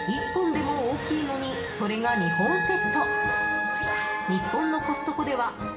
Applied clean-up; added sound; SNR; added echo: none; Wind instrument, woodwind instrument; 3 dB; reverberation time 1.2 s.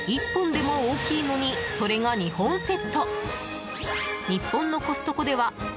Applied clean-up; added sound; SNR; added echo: none; none; none; none.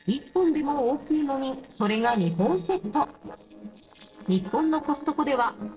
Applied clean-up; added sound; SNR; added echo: neural separator model SepFormer DNS4.